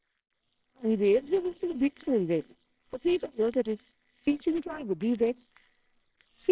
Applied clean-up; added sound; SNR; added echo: neural separator model SepFormer WHAMR!.